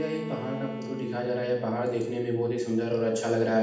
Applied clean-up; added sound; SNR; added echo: none; Bowed string instrument; 12 dB; reverberation time 0.8 s.